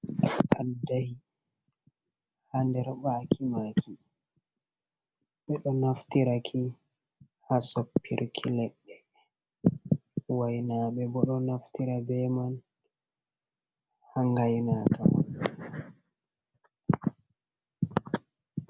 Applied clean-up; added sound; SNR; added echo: none; none; none; none.